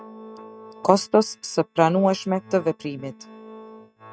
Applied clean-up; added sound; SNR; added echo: neural mask model RNNoise.